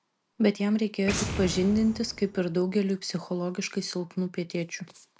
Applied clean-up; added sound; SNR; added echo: none; Boom; 11 dB; none.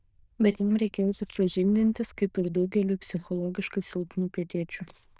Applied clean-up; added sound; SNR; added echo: neural diffusion model UNIVERSE++.